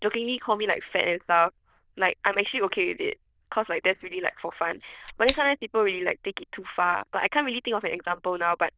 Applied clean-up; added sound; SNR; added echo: neural diffusion model UNIVERSE++.